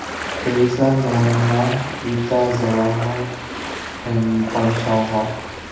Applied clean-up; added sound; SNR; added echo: none; Ocean; 9 dB; reverberation time 0.8 s.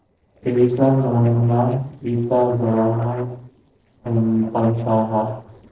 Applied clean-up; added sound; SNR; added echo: neural separator model SepFormer DNS4.